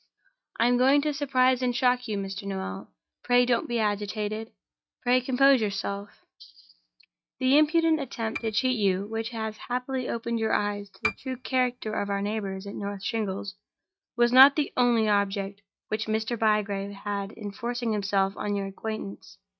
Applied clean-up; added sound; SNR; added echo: neural mask model RNNoise.